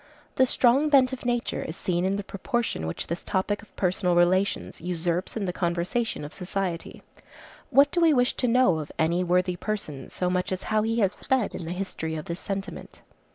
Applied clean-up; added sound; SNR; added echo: neural mask model Resemble Enhance denoiser.